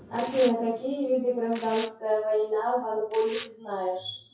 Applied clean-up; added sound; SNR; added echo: classical method WPE with log-MMSE.